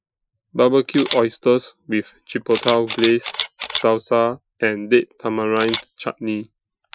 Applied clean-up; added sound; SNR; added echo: classical method Wiener filter.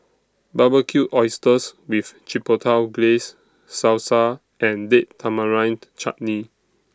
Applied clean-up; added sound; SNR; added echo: none; none; none; none.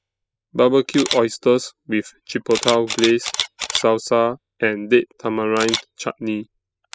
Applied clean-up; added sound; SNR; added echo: classical method spectral subtraction.